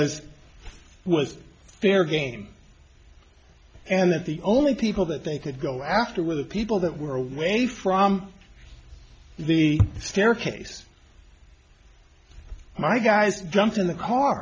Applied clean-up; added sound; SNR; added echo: none; none; none; none.